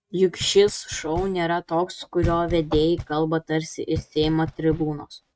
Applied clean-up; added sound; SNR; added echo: neural mask model RNNoise.